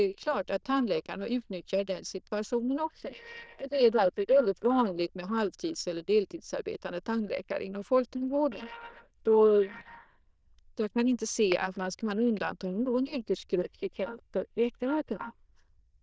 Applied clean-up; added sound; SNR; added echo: neural diffusion model UNIVERSE++.